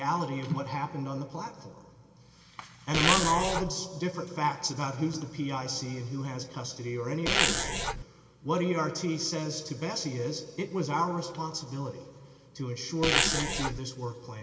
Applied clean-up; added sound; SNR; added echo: none; Zipper (clothing); -5 dB; reverberation time 2.2 s.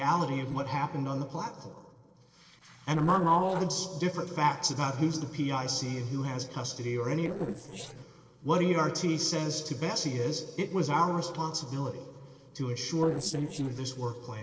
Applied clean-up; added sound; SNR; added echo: neural separator model SepFormer DNS4.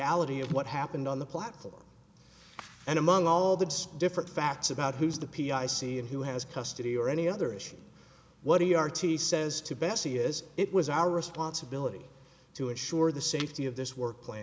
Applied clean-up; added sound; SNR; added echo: none; none; none; none.